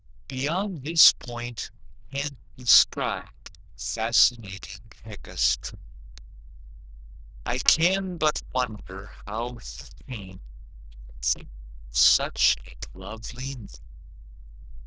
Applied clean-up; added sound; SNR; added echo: neural diffusion model UNIVERSE++.